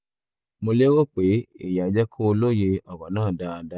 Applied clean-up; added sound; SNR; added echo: none; none; none; none.